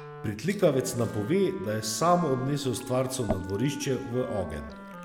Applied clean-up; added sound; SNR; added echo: none; Wind instrument, woodwind instrument + Liquid; 12 dB; none.